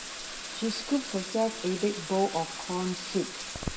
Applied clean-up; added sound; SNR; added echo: none; Bathtub (filling or washing); 7 dB; reverberation time 0.7 s.